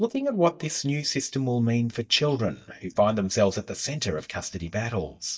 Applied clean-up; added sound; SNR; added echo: neural mask model DeepFilterNet 3.